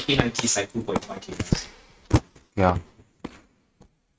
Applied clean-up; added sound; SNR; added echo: neural mask model RNNoise.